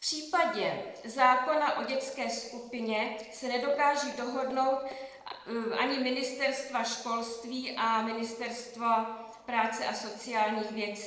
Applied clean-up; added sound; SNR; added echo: neural separator model SepFormer DNS4.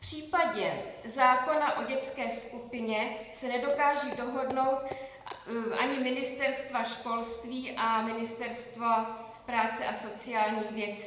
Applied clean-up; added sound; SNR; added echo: none; Walk, footsteps; 17 dB; reverberation time 1.0 s.